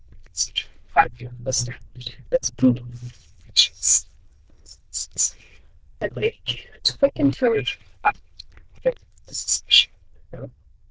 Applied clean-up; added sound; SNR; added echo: neural diffusion model UNIVERSE++.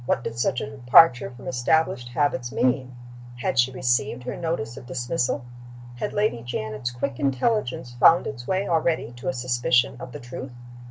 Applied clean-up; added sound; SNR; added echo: none; none; none; none.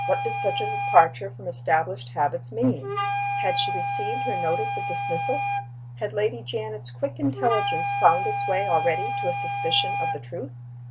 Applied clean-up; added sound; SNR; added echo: none; Wind instrument, woodwind instrument; 3 dB; none.